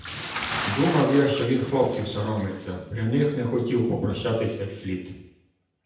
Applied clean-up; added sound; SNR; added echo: none; Bathtub (filling or washing) / Splash, splatter; 11 dB; reverberation time 0.8 s.